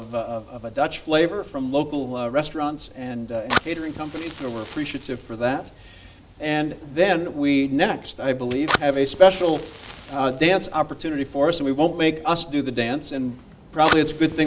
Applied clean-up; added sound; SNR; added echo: none; Fire; 11 dB; none.